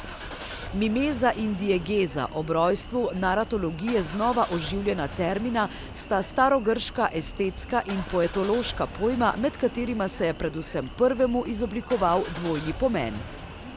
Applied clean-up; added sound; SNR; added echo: none; Engine starting / Car; 12 dB; none.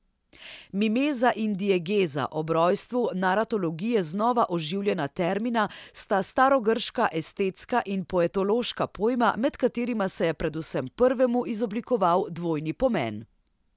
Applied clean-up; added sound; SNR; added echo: none; none; none; none.